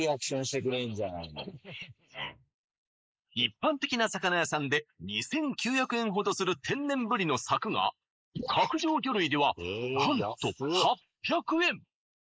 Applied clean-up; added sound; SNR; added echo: neural mask model Resemble Enhance denoiser.